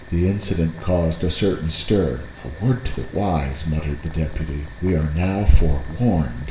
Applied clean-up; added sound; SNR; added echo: none; Boiling; 16 dB; reverberation time 0.7 s.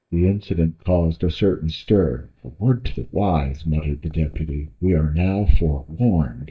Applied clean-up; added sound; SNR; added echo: neural mask model DeepFilterNet 3.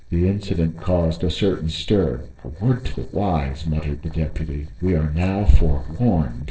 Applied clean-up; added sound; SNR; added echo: neural separator model SepFormer DNS4.